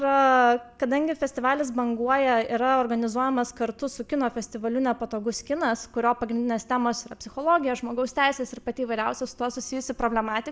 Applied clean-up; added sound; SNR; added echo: none; none; none; none.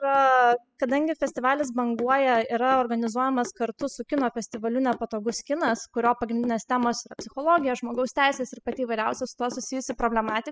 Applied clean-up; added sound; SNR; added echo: classical method spectral subtraction.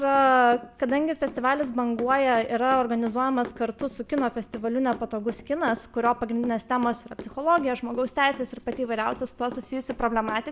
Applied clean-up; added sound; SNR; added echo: none; Run; 18 dB; none.